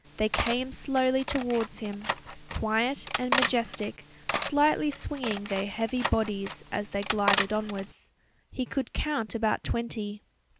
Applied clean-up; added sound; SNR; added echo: none; Cutlery, silverware; 3 dB; none.